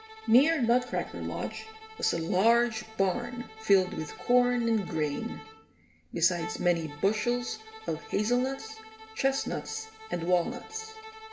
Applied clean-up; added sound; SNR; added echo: none; Bowed string instrument; 17 dB; reverberation time 1.1 s.